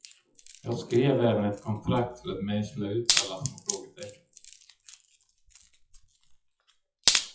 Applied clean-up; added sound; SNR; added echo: classical method WPE with log-MMSE.